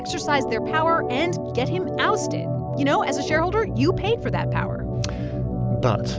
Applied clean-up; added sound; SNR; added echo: none; Organ; 1 dB; none.